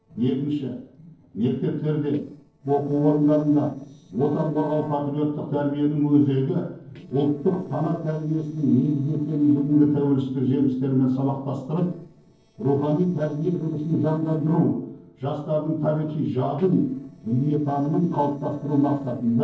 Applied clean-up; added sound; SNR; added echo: neural separator model SepFormer DNS4.